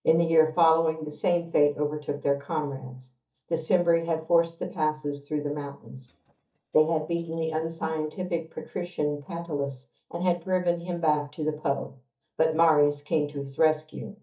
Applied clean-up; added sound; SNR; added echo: neural mask model DeepFilterNet 3.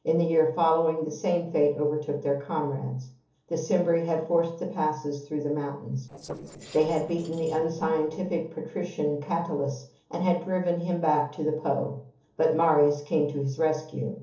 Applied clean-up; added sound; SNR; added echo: neural separator model SepFormer DNS4.